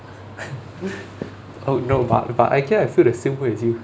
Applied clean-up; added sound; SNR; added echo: none; none; none; none.